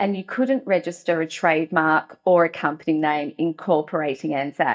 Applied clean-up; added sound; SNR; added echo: neural mask model DeepFilterNet 3.